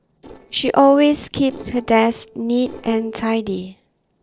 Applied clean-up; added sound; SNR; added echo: neural separator model SepFormer DNS4.